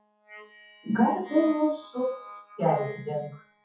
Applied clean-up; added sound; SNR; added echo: classical method WPE with log-MMSE.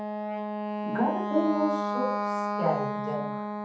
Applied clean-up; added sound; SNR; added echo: none; Wind instrument, woodwind instrument; 0 dB; reverberation time 0.6 s.